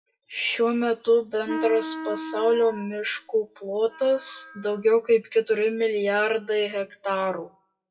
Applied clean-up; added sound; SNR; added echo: classical method WPE with log-MMSE.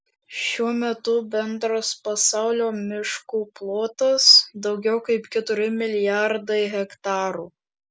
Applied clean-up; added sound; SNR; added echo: none; none; none; none.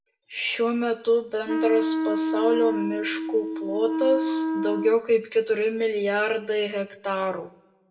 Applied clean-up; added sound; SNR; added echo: none; Wind instrument, woodwind instrument; 3 dB; reverberation time 0.5 s.